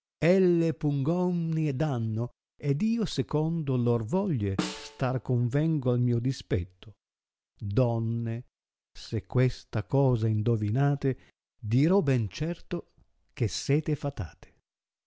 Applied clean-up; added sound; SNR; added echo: none; Snare drum; 11 dB; none.